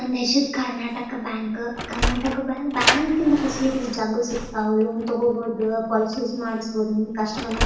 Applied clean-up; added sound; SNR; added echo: none; Sliding door; 6 dB; reverberation time 0.9 s.